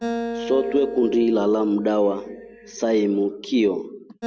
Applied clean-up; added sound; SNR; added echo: none; Acoustic guitar; 11 dB; none.